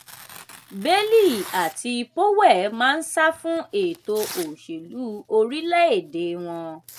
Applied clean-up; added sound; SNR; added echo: none; Tearing; 20 dB; none.